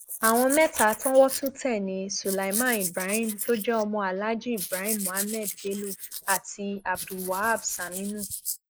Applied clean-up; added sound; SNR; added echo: neural mask model Resemble Enhance denoiser.